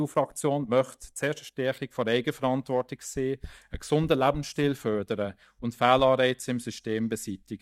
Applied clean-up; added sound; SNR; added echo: neural mask model DeepFilterNet 3.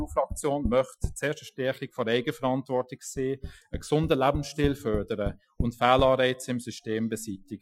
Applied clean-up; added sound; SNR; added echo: classical method Wiener filter.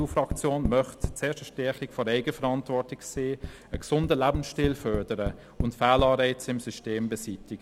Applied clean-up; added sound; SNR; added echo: none; Tap; 10 dB; none.